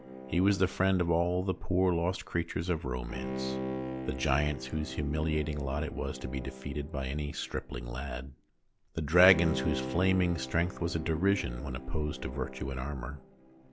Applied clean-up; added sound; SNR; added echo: none; Bowed string instrument; 11 dB; none.